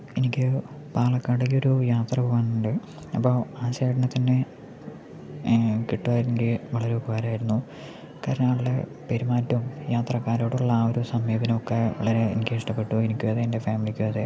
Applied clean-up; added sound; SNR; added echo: none; none; none; none.